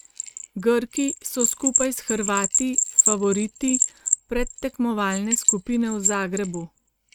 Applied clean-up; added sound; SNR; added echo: neural mask model RNNoise.